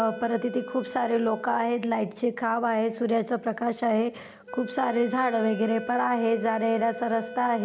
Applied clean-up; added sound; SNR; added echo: none; Wind instrument, woodwind instrument; 15 dB; none.